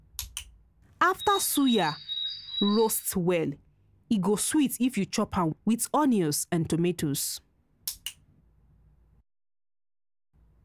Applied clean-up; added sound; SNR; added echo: none; Bird; 7 dB; none.